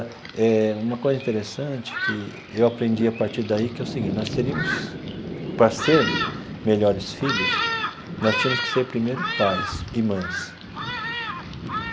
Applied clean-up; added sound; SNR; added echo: none; Thunderstorm; 5 dB; none.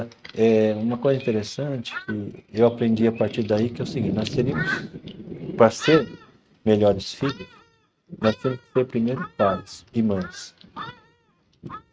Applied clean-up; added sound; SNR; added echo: neural mask model RNNoise.